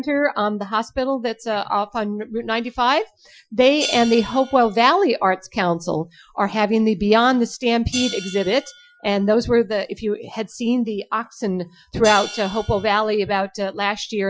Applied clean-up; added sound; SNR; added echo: classical method Wiener filter.